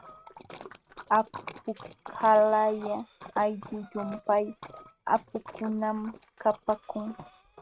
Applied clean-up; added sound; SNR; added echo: neural mask model RNNoise.